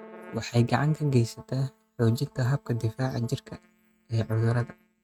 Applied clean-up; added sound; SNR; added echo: neural mask model RNNoise.